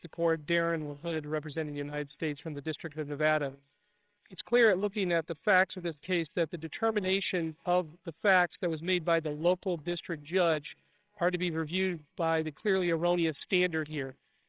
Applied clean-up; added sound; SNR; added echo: neural separator model SepFormer WHAMR!.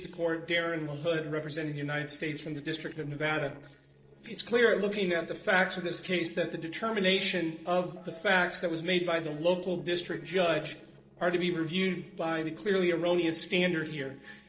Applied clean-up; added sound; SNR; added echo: neural separator model SepFormer DNS4.